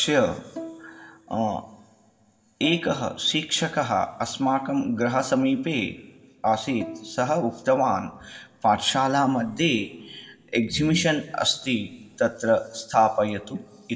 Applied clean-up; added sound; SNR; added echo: none; Bowed string instrument; 19 dB; reverberation time 1.5 s.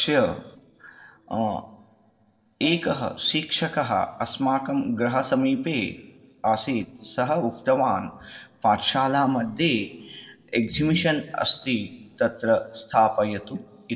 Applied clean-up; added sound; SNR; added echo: neural separator model SepFormer DNS4.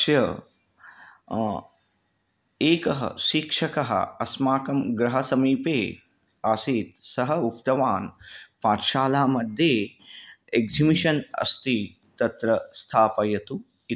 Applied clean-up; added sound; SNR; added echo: none; none; none; none.